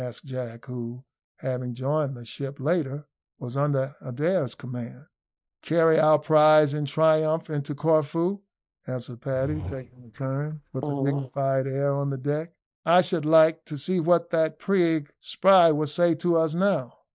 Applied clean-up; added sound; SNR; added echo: neural mask model DeepFilterNet 3.